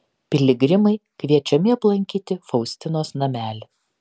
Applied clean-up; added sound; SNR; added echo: none; none; none; none.